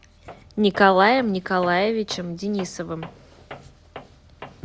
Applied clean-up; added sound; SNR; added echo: none; Tools; 20 dB; none.